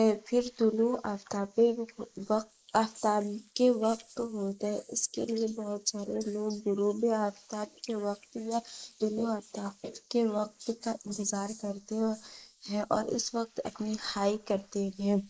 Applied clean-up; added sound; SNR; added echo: neural mask model Resemble Enhance denoiser.